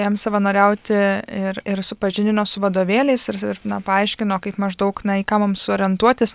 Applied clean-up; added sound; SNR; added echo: none; none; none; none.